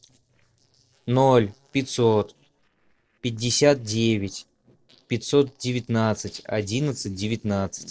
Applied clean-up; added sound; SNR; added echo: neural separator model SepFormer DNS4.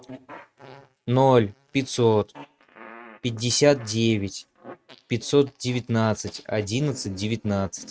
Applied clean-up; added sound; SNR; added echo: neural mask model RNNoise.